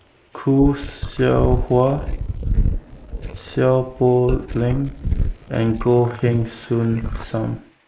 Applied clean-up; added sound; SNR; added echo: neural mask model Resemble Enhance denoiser.